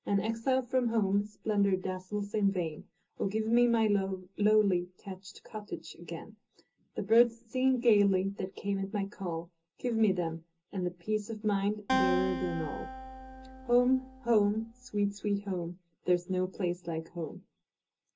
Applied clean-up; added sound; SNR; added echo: none; Acoustic guitar; 6 dB; reverberation time 0.2 s.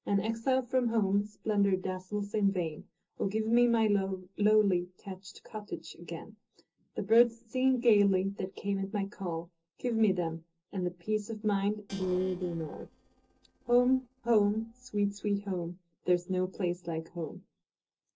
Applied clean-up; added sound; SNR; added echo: neural separator model SepFormer DNS4.